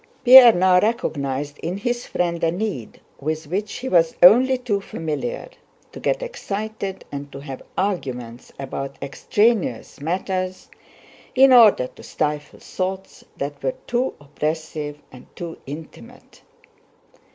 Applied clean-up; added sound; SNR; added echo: none; none; none; none.